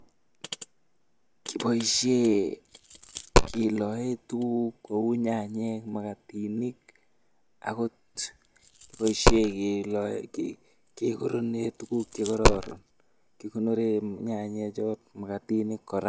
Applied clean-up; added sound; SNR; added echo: none; Coin (dropping); -3 dB; none.